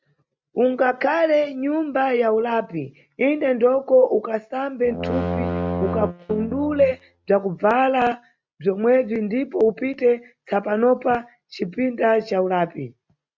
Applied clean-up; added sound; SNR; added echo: neural mask model RNNoise.